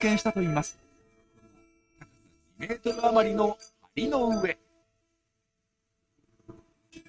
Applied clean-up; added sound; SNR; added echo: neural mask model RNNoise.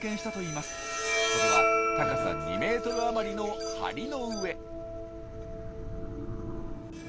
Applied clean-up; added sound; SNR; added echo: none; Bowed string instrument; -3 dB; none.